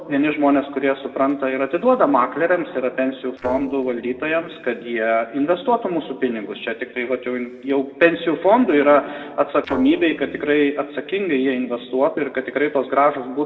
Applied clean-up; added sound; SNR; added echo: neural separator model SepFormer DNS4.